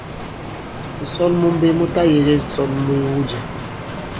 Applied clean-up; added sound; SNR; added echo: none; Bicycle; 9 dB; none.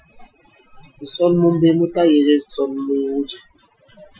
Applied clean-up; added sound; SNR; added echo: classical method Wiener filter.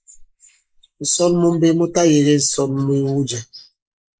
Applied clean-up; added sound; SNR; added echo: neural mask model Resemble Enhance denoiser.